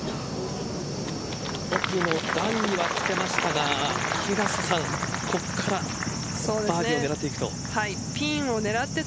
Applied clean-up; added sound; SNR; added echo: none; none; none; none.